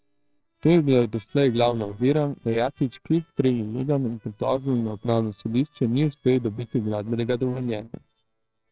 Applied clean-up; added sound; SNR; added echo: neural separator model SepFormer WHAMR!.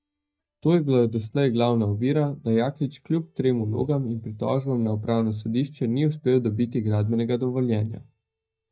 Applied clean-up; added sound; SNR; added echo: neural mask model DeepFilterNet 3.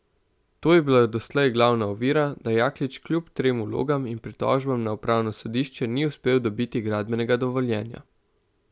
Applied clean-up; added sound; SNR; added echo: none; none; none; none.